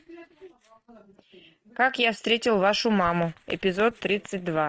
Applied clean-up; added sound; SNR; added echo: neural mask model RNNoise.